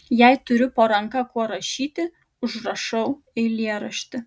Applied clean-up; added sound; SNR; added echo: none; none; none; none.